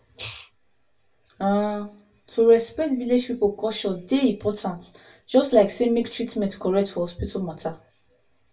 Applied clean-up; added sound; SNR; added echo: none; none; none; reverberation time 0.2 s.